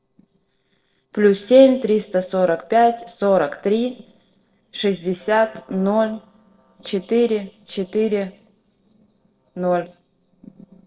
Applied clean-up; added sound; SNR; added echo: neural separator model SepFormer DNS4.